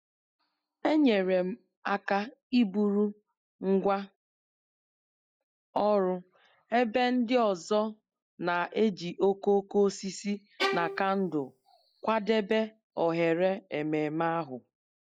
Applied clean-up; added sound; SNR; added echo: classical method log-MMSE.